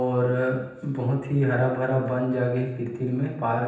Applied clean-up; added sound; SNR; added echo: none; none; none; reverberation time 0.9 s.